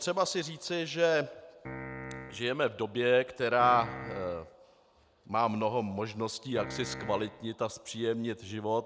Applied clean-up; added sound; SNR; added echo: none; Piano; 11 dB; none.